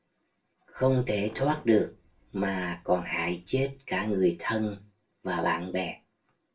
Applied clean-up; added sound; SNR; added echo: neural separator model SepFormer DNS4.